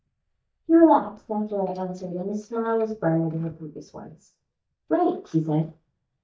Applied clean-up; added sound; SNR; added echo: neural mask model DeepFilterNet 3.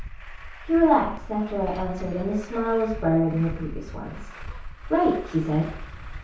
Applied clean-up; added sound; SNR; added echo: none; Truck; 11 dB; reverberation time 0.6 s.